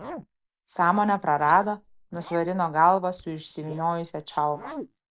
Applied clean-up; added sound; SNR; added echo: neural mask model Resemble Enhance denoiser.